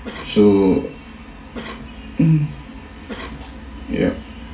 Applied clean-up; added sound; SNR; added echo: none; Cough; 19 dB; reverberation time 0.3 s.